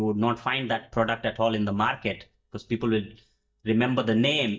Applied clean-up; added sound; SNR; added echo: neural mask model DeepFilterNet 3.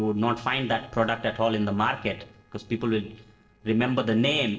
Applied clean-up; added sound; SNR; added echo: neural separator model SepFormer DNS4.